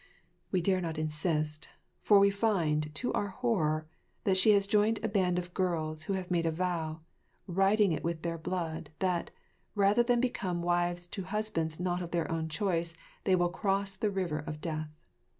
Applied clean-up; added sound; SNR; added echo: none; none; none; none.